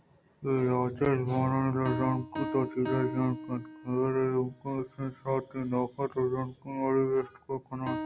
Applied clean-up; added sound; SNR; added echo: none; Piano; 12 dB; none.